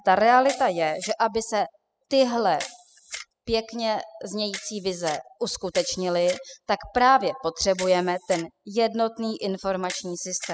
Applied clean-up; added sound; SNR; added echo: classical method spectral subtraction.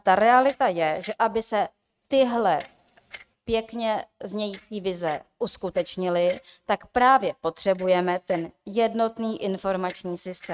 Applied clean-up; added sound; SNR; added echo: neural mask model RNNoise.